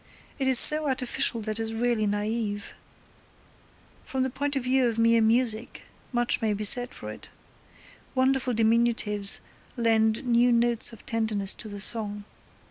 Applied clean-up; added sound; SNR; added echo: none; none; none; none.